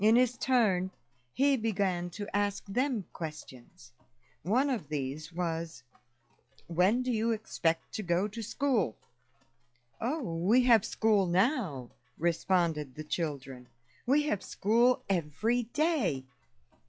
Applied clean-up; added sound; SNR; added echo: classical method log-MMSE.